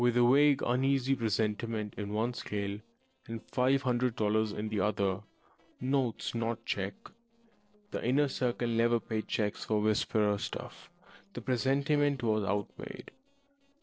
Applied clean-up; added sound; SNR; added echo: neural separator model SepFormer DNS4.